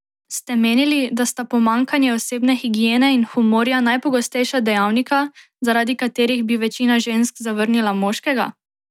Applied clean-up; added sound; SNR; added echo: none; none; none; none.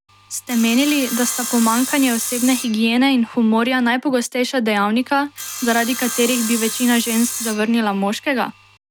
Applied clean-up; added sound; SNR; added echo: none; Sawing; 10 dB; none.